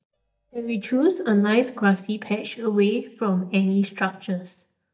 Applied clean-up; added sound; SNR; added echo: neural mask model DeepFilterNet 3.